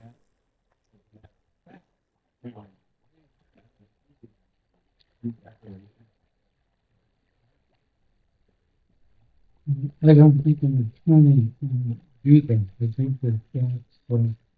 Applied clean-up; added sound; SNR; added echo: neural mask model DeepFilterNet 3.